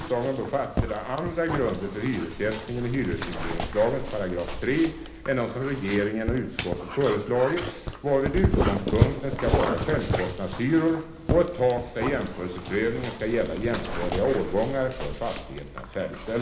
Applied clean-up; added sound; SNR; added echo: none; Dog; 4 dB; reverberation time 1.0 s.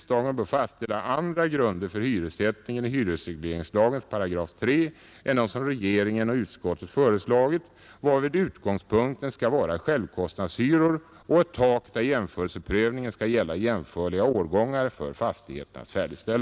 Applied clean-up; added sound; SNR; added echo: none; none; none; none.